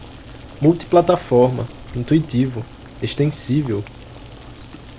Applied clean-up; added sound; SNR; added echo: none; Boiling; 17 dB; none.